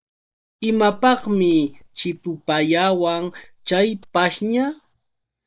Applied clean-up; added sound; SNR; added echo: neural mask model DeepFilterNet 3.